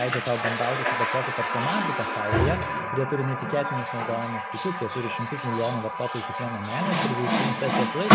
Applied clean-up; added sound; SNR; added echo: none; Water tap, faucet; -3 dB; none.